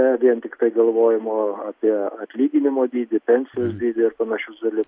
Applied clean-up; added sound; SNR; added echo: none; none; none; none.